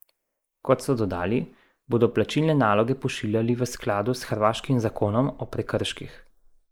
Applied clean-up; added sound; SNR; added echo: neural mask model Resemble Enhance denoiser.